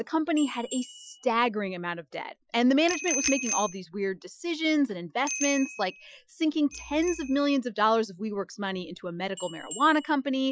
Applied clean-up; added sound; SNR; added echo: classical method Wiener filter.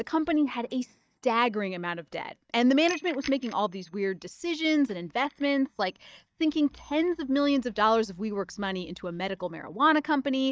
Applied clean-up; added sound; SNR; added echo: neural mask model DeepFilterNet 3.